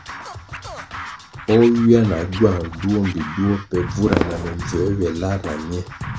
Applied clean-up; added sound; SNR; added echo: none; Scratching (performance technique) + Fireworks; 9 dB; none.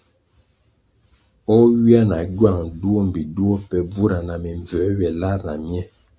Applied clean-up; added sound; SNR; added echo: none; none; none; none.